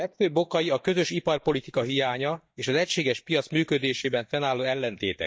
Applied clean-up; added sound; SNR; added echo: neural mask model DeepFilterNet 3.